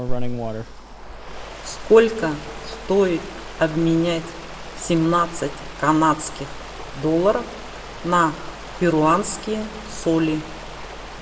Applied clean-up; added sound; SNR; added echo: none; Stream; 13 dB; reverberation time 0.8 s.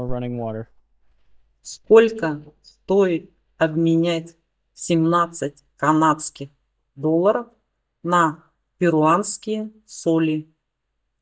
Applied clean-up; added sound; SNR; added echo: neural mask model DeepFilterNet 3.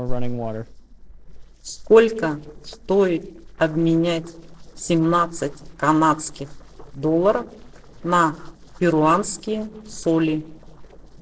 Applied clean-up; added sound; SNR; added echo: neural separator model SepFormer DNS4.